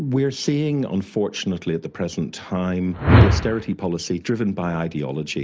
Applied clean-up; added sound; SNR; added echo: none; Whoosh, swoosh, swish; -4 dB; none.